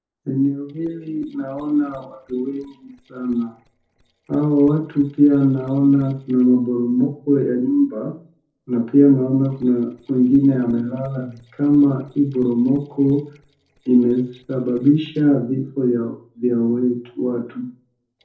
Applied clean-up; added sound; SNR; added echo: neural separator model SepFormer DNS4.